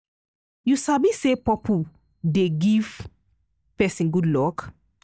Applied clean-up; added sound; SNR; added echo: neural mask model DeepFilterNet 3.